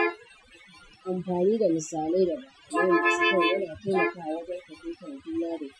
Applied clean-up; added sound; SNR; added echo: classical method Wiener filter.